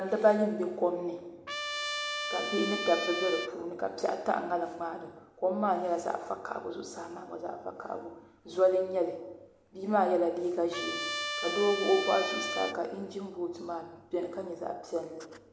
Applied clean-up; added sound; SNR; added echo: none; Trumpet; 4 dB; none.